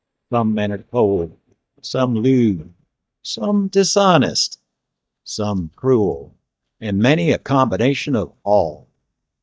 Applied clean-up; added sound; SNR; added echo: neural mask model DeepFilterNet 3.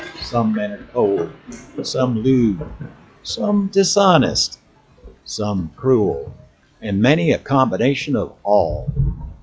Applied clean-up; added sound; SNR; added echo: classical method log-MMSE.